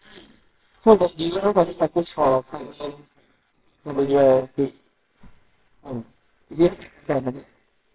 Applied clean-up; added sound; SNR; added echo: neural separator model SepFormer WHAMR!.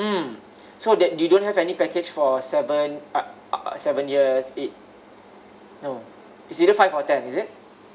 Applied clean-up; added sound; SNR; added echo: none; none; none; none.